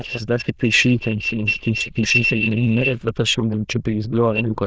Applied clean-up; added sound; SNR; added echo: neural diffusion model UNIVERSE++.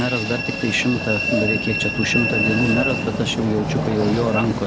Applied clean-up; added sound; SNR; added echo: none; Train; 1 dB; none.